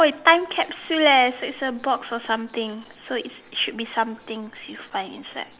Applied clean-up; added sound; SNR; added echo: none; none; none; none.